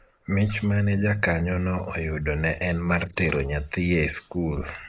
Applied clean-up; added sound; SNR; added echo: neural mask model Resemble Enhance denoiser.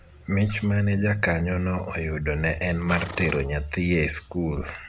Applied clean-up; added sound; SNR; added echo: none; Livestock, farm animals, working animals; 19 dB; none.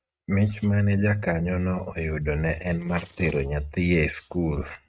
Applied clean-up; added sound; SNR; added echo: neural mask model RNNoise.